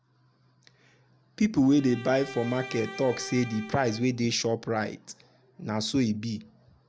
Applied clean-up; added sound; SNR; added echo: none; Bowed string instrument; 14 dB; none.